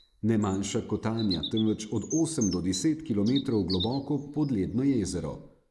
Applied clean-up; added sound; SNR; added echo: neural mask model Resemble Enhance denoiser.